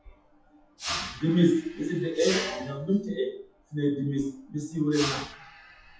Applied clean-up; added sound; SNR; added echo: classical method WPE with log-MMSE.